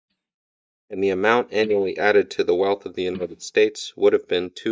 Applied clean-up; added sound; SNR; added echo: neural mask model DeepFilterNet 3.